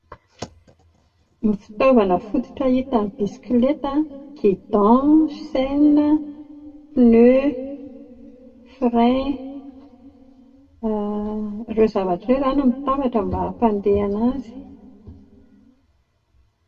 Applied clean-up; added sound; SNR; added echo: none; none; none; reverberation time 1.8 s.